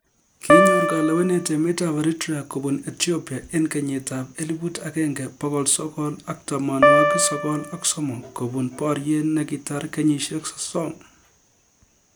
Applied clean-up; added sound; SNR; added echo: none; Piano; -4 dB; none.